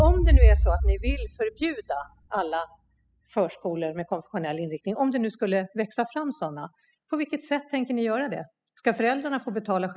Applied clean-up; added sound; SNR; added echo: classical method spectral subtraction.